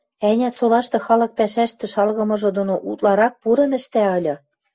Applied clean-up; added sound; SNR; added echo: none; none; none; none.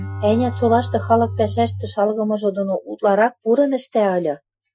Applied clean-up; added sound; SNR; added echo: classical method Wiener filter.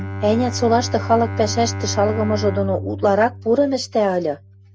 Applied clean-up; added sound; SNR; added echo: none; Bowed string instrument; 8 dB; none.